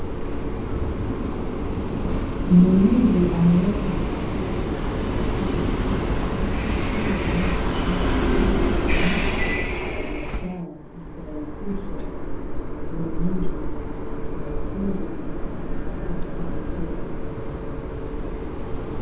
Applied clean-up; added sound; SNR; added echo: none; Train; -3 dB; reverberation time 0.8 s.